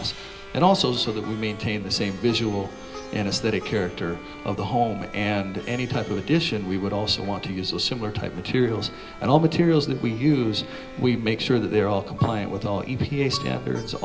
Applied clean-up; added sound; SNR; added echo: none; Plucked string instrument + Bowed string instrument; 17 dB; none.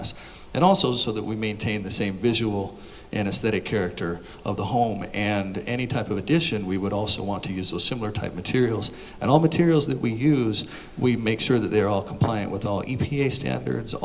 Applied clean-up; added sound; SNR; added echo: none; none; none; none.